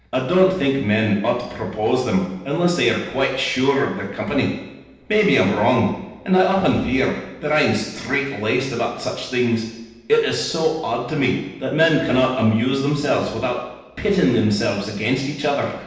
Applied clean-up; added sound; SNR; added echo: none; none; none; reverberation time 0.9 s.